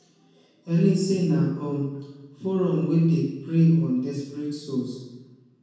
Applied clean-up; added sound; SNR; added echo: none; none; none; reverberation time 1.1 s.